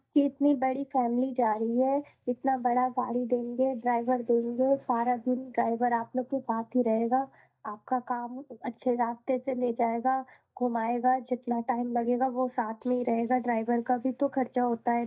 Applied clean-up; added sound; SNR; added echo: neural mask model DeepFilterNet 3.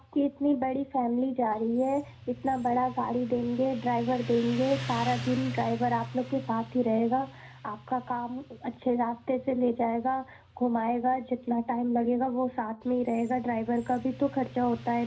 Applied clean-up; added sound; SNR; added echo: none; Motorcycle; 15 dB; reverberation time 0.4 s.